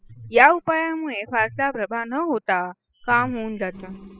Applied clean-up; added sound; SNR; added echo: classical method spectral subtraction.